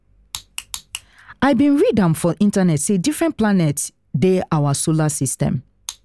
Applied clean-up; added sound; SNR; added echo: none; none; none; none.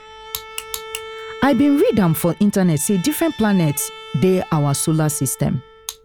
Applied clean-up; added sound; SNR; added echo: none; Bowed string instrument; 18 dB; none.